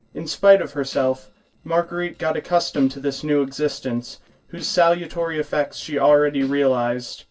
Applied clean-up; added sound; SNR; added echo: neural separator model SepFormer DNS4.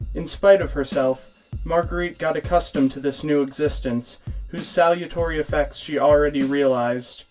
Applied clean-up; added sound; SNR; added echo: none; Drum kit; 13 dB; reverberation time 0.1 s.